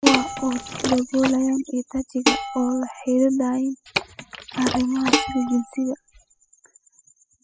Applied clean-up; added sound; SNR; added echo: classical method spectral subtraction.